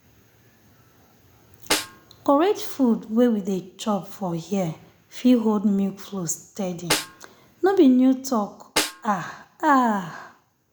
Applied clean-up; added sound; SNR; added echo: none; Snare drum; 9 dB; none.